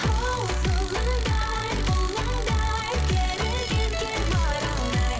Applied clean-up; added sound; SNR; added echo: none; Tools; 14 dB; none.